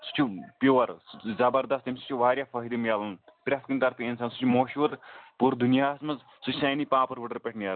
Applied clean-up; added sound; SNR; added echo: none; none; none; none.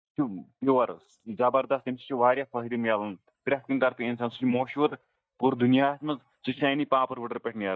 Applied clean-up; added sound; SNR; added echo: neural mask model DeepFilterNet 3.